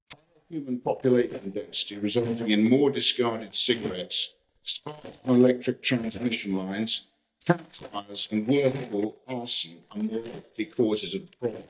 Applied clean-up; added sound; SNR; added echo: neural mask model DeepFilterNet 3.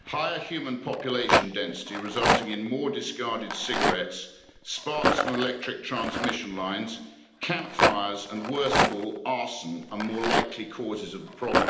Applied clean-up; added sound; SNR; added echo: none; Rattle; -2 dB; reverberation time 0.9 s.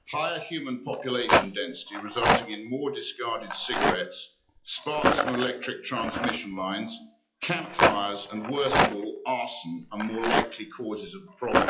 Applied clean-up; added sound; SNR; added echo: classical method WPE with log-MMSE.